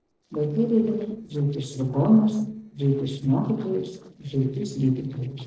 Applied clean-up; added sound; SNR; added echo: neural separator model SepFormer DNS4.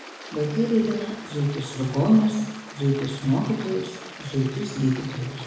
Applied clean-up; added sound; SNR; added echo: none; Stream; 15 dB; reverberation time 1.0 s.